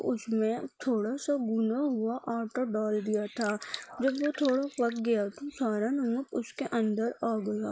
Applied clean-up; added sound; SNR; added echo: neural mask model Resemble Enhance denoiser.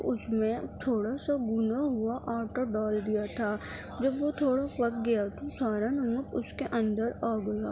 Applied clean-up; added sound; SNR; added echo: none; none; none; none.